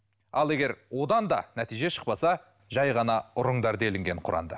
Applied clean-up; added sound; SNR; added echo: none; none; none; none.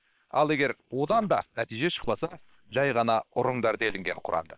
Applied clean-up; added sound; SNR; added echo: neural separator model SepFormer WHAM!.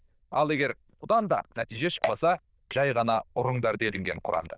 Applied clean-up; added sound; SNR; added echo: neural diffusion model UNIVERSE++.